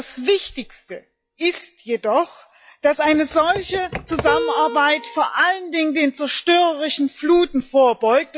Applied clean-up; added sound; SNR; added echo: classical method log-MMSE.